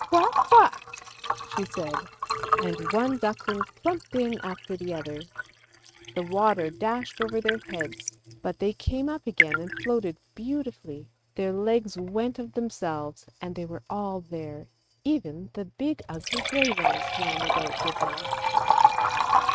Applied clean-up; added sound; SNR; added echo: neural mask model RNNoise.